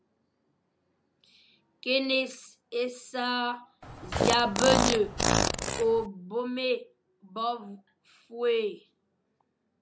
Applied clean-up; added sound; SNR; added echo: none; Fart; -3 dB; none.